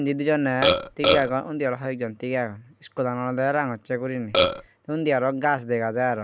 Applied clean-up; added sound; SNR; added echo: none; Burping, eructation; -4 dB; none.